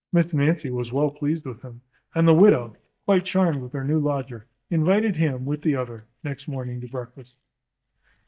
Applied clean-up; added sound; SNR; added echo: neural mask model DeepFilterNet 3.